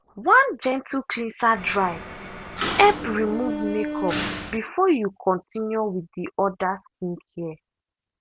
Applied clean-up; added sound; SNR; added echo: none; Mechanisms; 5 dB; none.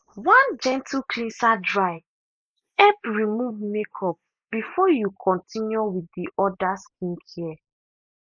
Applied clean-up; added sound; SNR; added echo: neural mask model Resemble Enhance denoiser.